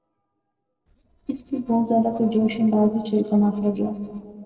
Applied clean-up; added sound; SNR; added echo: neural separator model SepFormer DNS4.